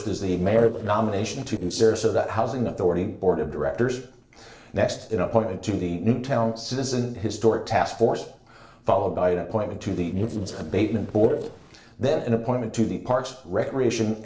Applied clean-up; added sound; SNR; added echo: neural separator model SepFormer DNS4.